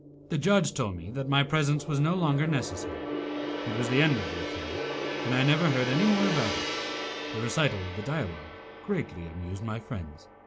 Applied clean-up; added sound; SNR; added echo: none; Gong; 6 dB; none.